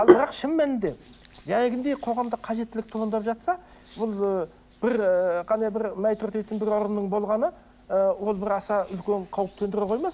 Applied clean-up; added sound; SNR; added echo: none; Hands; 6 dB; none.